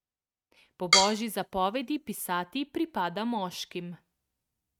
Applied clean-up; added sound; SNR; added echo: neural mask model RNNoise.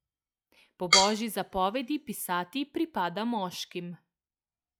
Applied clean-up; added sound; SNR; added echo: classical method log-MMSE.